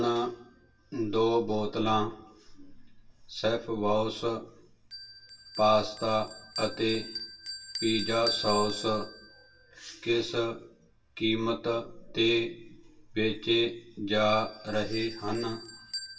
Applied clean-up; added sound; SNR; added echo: none; Bell; 13 dB; reverberation time 0.2 s.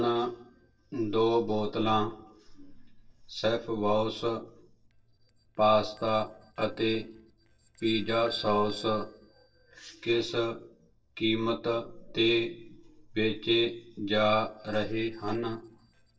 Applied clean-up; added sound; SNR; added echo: neural separator model SepFormer DNS4.